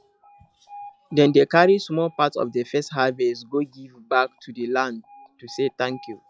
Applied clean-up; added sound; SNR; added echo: classical method log-MMSE.